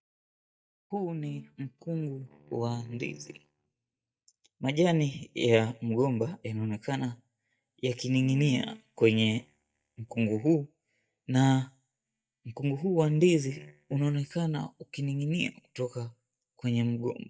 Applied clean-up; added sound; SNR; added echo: neural mask model DeepFilterNet 3.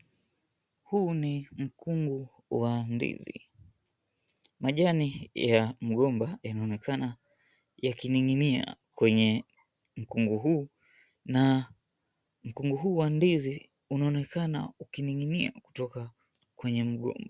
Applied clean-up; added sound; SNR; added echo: none; none; none; none.